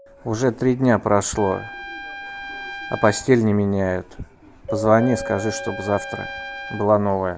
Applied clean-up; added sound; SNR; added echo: none; Keyboard (musical) + Trumpet; 12 dB; none.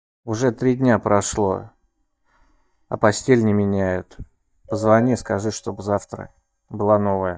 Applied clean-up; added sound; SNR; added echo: neural mask model DeepFilterNet 3.